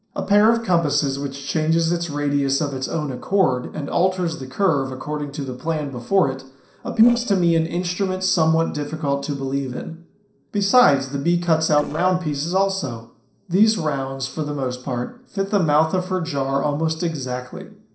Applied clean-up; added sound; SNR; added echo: neural separator model SepFormer DNS4.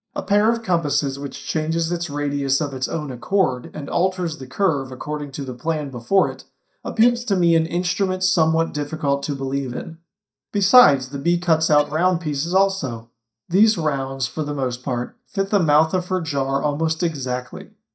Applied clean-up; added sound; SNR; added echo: neural mask model DeepFilterNet 3.